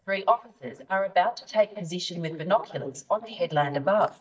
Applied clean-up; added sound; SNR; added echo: neural mask model DeepFilterNet 3.